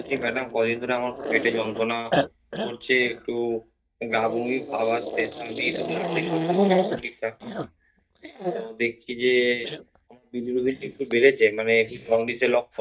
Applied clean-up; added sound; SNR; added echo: neural mask model DeepFilterNet 3.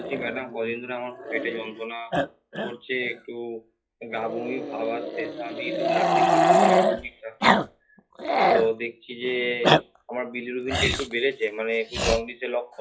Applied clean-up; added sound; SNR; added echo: classical method WPE with log-MMSE.